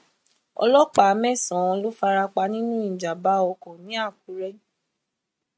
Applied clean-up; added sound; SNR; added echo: neural mask model RNNoise.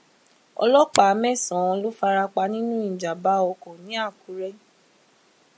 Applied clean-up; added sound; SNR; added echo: none; Finger snapping; 14 dB; none.